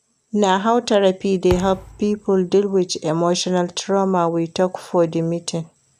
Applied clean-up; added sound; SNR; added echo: none; Thump, thud; 15 dB; none.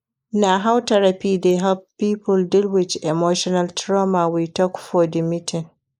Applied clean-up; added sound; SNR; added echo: neural mask model Resemble Enhance denoiser.